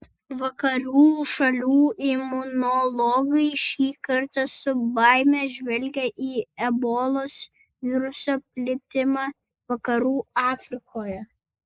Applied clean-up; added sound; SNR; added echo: neural mask model Resemble Enhance denoiser.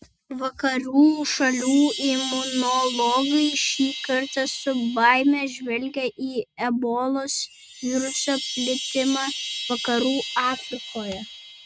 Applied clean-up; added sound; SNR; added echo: none; Chime; 10 dB; none.